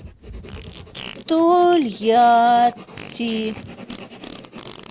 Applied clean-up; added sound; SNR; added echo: none; Writing + Fart; 17 dB; none.